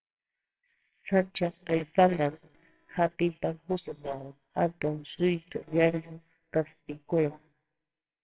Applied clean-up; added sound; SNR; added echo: neural separator model SepFormer WHAMR!.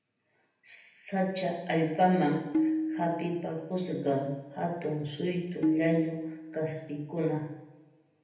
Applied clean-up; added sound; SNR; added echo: none; Tabla; 2 dB; reverberation time 0.9 s.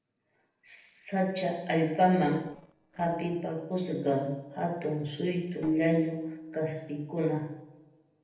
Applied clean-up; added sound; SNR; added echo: neural separator model SepFormer DNS4.